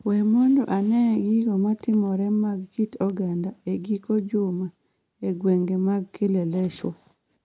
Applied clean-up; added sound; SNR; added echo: none; none; none; none.